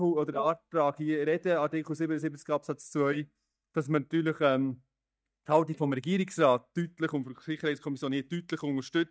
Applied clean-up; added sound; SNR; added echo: neural mask model DeepFilterNet 3.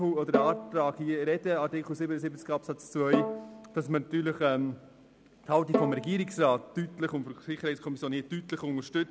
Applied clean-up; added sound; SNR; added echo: none; Bowed string instrument; 6 dB; none.